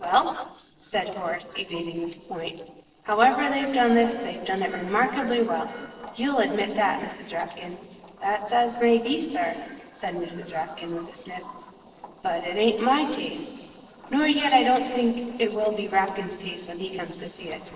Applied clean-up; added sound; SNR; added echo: neural separator model SepFormer DNS4.